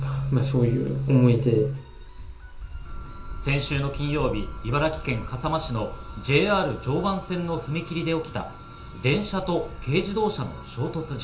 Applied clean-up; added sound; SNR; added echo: none; Wind; 14 dB; reverberation time 0.5 s.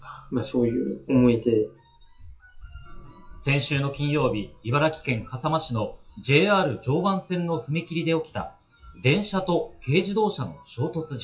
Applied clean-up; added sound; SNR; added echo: classical method WPE with log-MMSE.